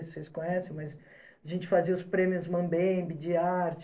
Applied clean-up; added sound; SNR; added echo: neural separator model SepFormer DNS4.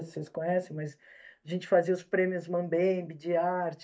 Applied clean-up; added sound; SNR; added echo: neural mask model DeepFilterNet 3.